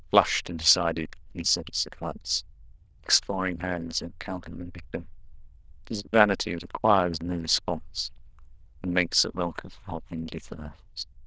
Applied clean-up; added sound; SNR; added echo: neural diffusion model UNIVERSE++.